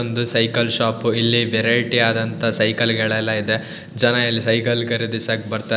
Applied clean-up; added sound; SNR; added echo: none; none; none; none.